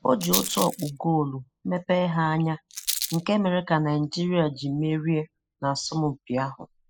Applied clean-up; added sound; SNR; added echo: classical method spectral subtraction.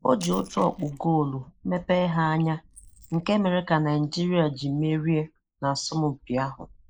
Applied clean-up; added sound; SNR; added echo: neural mask model Resemble Enhance denoiser.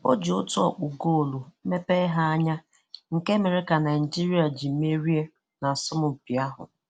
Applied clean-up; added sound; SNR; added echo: none; none; none; none.